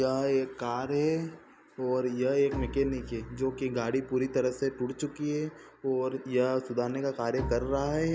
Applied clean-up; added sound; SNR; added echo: none; Bowed string instrument; 15 dB; none.